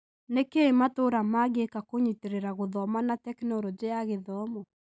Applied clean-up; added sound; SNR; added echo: none; none; none; none.